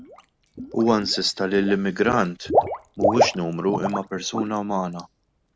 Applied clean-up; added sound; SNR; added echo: none; Water / Liquid; 3 dB; none.